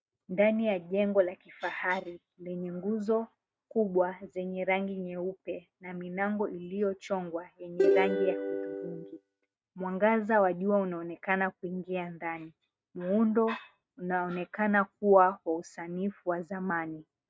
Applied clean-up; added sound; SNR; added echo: neural mask model RNNoise.